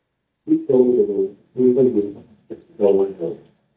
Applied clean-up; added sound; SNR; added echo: neural mask model DeepFilterNet 3.